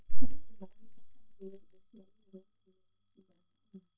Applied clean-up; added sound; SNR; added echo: neural mask model DeepFilterNet 3.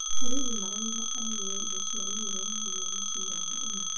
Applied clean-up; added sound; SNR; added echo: none; Telephone; 6 dB; reverberation time 0.2 s.